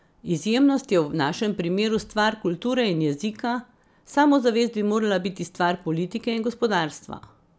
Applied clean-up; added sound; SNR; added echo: none; none; none; none.